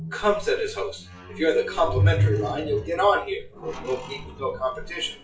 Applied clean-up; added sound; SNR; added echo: classical method WPE with log-MMSE.